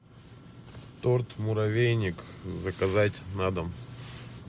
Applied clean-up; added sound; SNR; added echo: none; none; none; none.